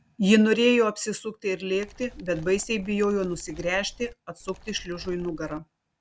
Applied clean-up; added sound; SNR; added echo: none; Animal; 19 dB; none.